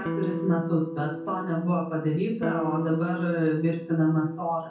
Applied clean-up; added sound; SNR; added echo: none; Electric guitar; 7 dB; reverberation time 0.6 s.